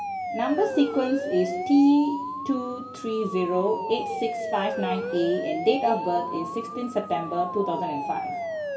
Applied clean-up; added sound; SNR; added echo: none; Siren; 6 dB; reverberation time 2.0 s.